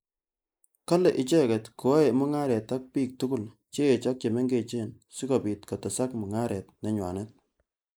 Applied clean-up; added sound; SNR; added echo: neural mask model Resemble Enhance denoiser.